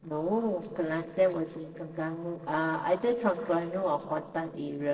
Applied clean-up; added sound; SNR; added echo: neural separator model SepFormer DNS4.